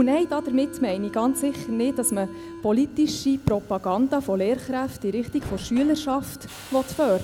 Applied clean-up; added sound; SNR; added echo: none; Subway, metro, underground; 16 dB; none.